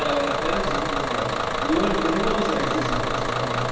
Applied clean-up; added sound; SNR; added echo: none; Bus / Engine; -2 dB; reverberation time 1.0 s.